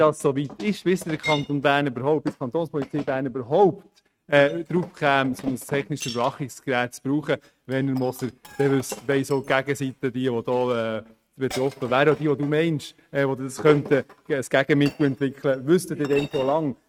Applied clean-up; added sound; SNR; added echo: neural mask model RNNoise.